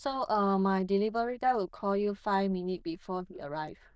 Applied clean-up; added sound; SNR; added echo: neural diffusion model UNIVERSE++.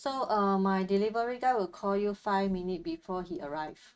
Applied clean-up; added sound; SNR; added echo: neural mask model RNNoise.